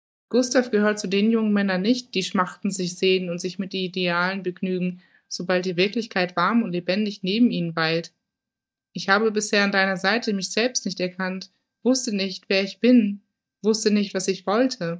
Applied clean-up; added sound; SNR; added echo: neural mask model DeepFilterNet 3.